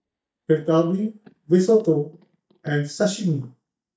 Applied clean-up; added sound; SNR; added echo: neural mask model DeepFilterNet 3.